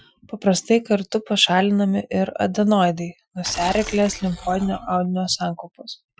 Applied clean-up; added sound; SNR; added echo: classical method Wiener filter.